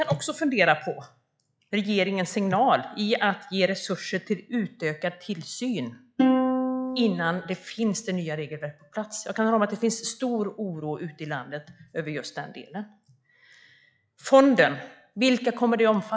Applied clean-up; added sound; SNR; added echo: classical method log-MMSE.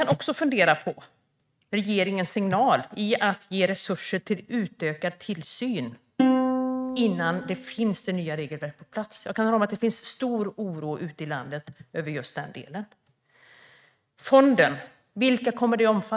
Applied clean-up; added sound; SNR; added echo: neural mask model RNNoise.